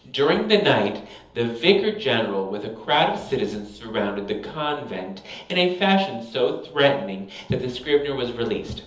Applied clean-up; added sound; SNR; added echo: none; none; none; reverberation time 0.7 s.